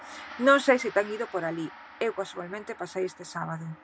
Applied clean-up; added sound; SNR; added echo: none; Gong; 18 dB; none.